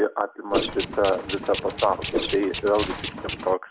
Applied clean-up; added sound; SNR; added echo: none; Tools + Whoosh, swoosh, swish; 6 dB; none.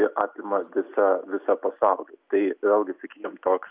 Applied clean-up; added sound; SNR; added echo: none; none; none; none.